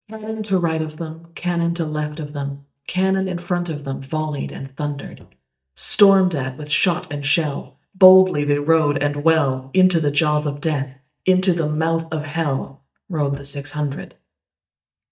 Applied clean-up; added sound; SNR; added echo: neural mask model DeepFilterNet 3.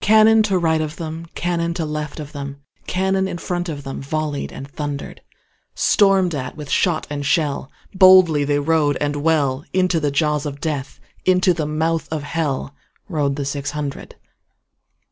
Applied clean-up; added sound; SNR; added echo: none; none; none; none.